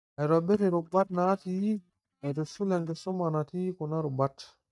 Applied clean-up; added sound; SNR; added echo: neural mask model DeepFilterNet 3.